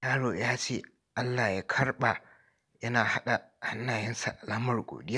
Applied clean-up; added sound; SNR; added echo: none; none; none; none.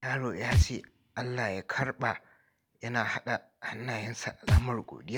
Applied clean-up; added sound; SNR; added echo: none; Thump, thud; -1 dB; none.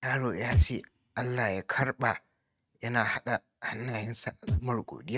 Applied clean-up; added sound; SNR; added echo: neural mask model RNNoise.